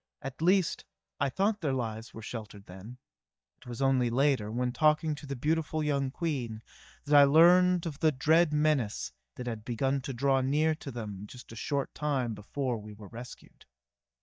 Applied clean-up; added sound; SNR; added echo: neural mask model DeepFilterNet 3.